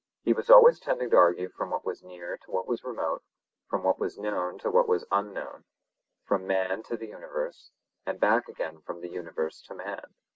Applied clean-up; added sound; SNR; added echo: none; none; none; none.